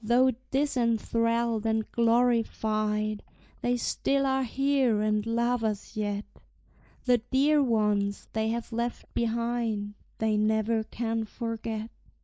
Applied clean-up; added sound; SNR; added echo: neural mask model Resemble Enhance denoiser.